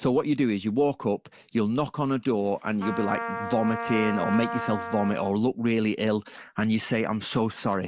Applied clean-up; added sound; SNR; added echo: none; Trumpet; 11 dB; none.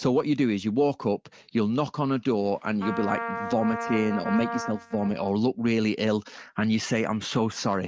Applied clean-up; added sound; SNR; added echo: neural mask model RNNoise.